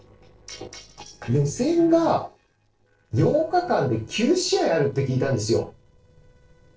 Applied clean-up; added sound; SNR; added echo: neural separator model SepFormer DNS4.